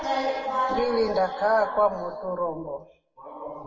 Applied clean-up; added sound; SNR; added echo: none; none; none; reverberation time 0.1 s.